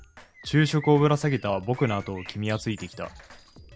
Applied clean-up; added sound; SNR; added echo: none; Bird + Drum kit; 20 dB; none.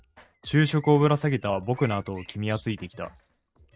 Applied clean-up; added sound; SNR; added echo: neural mask model RNNoise.